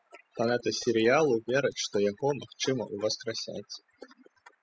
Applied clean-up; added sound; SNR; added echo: classical method spectral subtraction.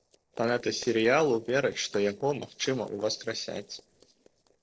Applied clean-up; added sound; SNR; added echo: neural separator model SepFormer DNS4.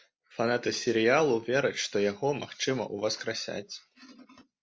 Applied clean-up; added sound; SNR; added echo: none; none; none; none.